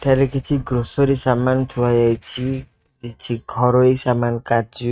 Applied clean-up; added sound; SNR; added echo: neural mask model RNNoise.